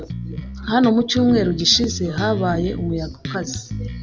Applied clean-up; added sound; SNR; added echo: none; Bass guitar; 9 dB; none.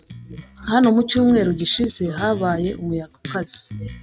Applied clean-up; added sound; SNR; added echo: neural mask model RNNoise.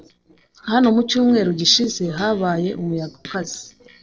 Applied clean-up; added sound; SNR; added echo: neural separator model SepFormer DNS4.